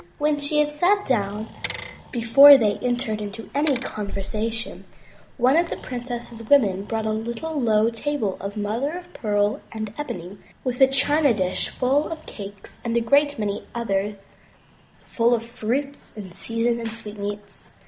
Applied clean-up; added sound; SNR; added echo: none; Breathing + Bicycle; 14 dB; none.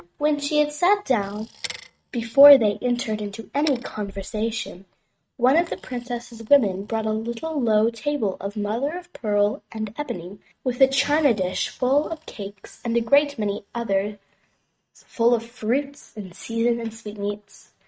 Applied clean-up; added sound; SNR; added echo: neural mask model RNNoise.